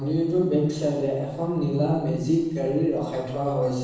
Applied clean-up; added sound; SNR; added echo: neural separator model SepFormer DNS4.